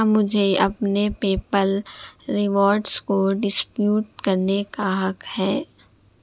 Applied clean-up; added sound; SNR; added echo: none; none; none; none.